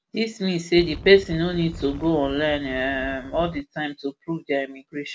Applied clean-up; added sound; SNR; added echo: none; Wind; 14 dB; none.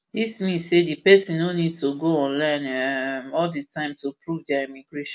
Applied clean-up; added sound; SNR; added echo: none; none; none; none.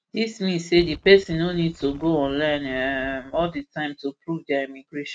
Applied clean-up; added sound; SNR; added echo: neural mask model RNNoise.